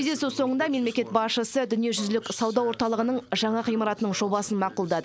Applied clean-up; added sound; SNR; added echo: none; none; none; none.